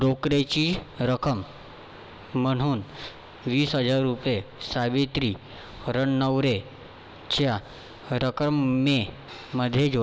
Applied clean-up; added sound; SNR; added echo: none; none; none; none.